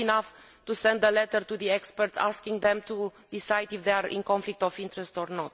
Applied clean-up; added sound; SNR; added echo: none; none; none; none.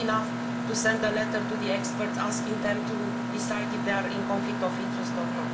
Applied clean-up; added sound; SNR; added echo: none; Mechanisms; -1 dB; reverberation time 0.7 s.